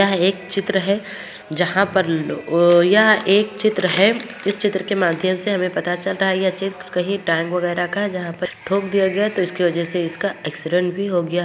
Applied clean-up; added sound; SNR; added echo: none; none; none; none.